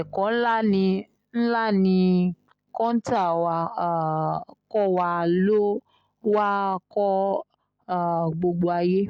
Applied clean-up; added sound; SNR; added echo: none; none; none; none.